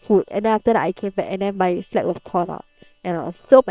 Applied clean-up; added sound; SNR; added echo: neural separator model SepFormer WHAM!.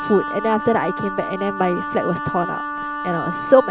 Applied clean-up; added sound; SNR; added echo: none; Wind instrument, woodwind instrument; 6 dB; none.